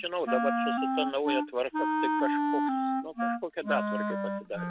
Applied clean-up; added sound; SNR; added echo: none; Wind instrument, woodwind instrument; -4 dB; none.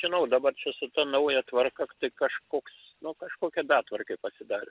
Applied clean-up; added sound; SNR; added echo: none; none; none; none.